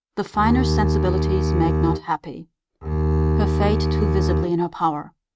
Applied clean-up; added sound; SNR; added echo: neural mask model RNNoise.